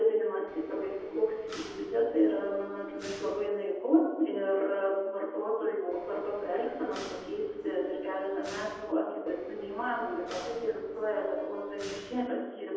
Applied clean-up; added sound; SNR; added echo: none; Mechanisms; 15 dB; reverberation time 1.1 s.